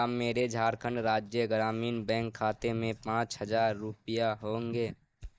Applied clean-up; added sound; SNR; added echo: neural mask model DeepFilterNet 3.